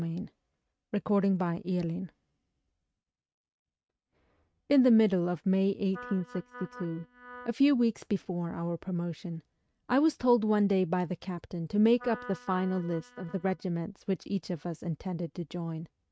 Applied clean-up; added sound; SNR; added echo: neural mask model RNNoise.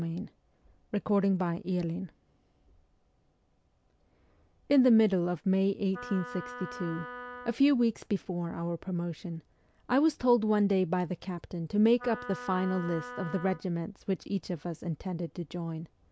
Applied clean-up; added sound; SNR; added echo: none; Wind instrument, woodwind instrument; 13 dB; none.